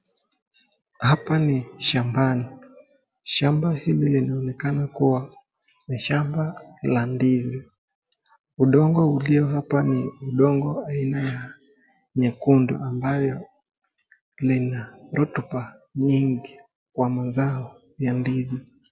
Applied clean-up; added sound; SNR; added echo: none; none; none; none.